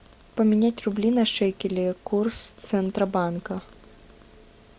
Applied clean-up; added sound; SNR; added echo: none; none; none; none.